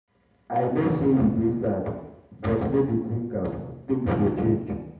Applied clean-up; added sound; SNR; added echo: none; none; none; reverberation time 0.8 s.